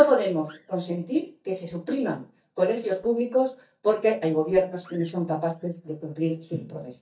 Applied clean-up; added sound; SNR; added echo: neural mask model DeepFilterNet 3.